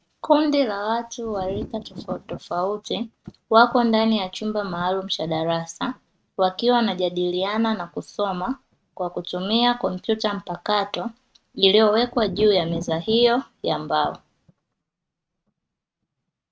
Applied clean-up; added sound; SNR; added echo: neural mask model RNNoise.